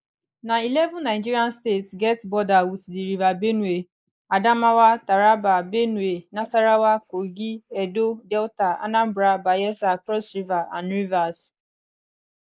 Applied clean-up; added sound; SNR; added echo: neural mask model Resemble Enhance denoiser.